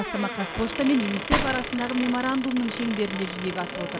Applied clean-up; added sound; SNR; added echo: none; Gunshot, gunfire + Squeak / Wood; 5 dB; none.